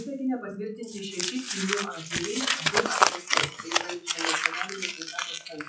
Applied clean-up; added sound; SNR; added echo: classical method WPE with log-MMSE.